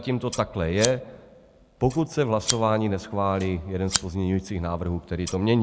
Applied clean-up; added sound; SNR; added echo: none; Scissors; 11 dB; none.